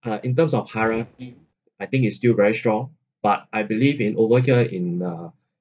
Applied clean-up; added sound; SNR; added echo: neural mask model DeepFilterNet 3.